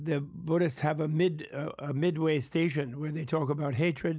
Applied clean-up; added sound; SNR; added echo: none; none; none; none.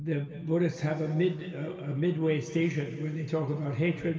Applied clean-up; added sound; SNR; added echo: none; none; none; reverberation time 2.5 s.